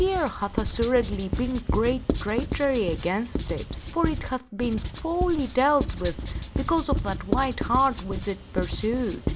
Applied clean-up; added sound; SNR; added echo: none; Writing; 4 dB; none.